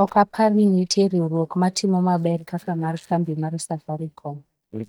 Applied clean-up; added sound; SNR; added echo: neural mask model DeepFilterNet 3.